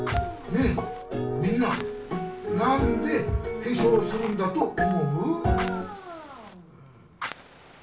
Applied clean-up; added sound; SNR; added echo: none; Fire; 16 dB; reverberation time 0.3 s.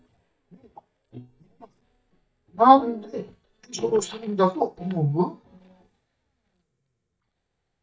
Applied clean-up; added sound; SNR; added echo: neural mask model DeepFilterNet 3.